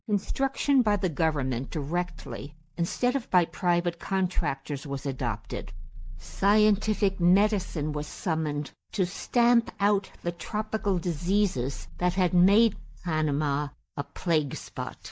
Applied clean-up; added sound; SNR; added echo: neural mask model DeepFilterNet 3.